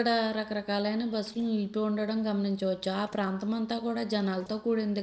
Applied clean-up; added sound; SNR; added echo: neural separator model SepFormer DNS4.